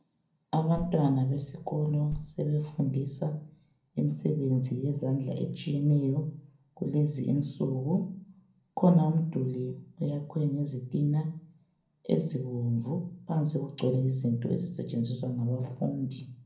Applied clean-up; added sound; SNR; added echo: none; Bass drum; 15 dB; reverberation time 0.6 s.